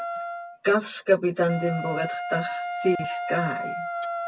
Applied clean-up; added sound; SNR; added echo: none; Wind instrument, woodwind instrument; 5 dB; none.